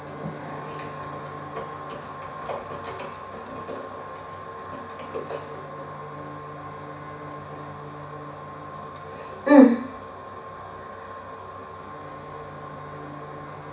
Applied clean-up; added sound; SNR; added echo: none; Bowed string instrument; 17 dB; reverberation time 0.6 s.